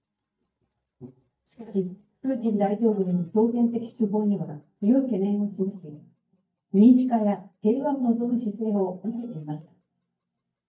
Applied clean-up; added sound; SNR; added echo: neural mask model DeepFilterNet 3.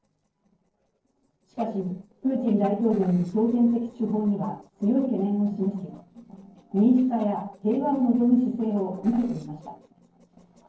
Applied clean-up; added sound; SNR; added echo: neural separator model SepFormer DNS4.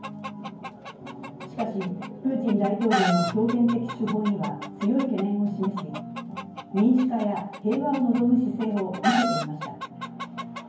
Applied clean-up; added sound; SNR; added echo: none; Chicken, rooster; 8 dB; reverberation time 0.9 s.